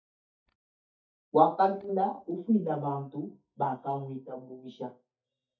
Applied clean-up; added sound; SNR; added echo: neural mask model DeepFilterNet 3.